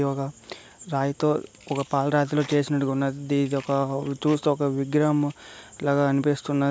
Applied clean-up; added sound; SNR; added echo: none; none; none; none.